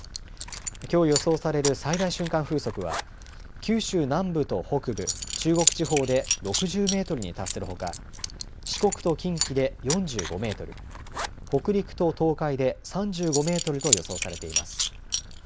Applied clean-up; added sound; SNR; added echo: none; Coin (dropping) / Zipper (clothing); 6 dB; none.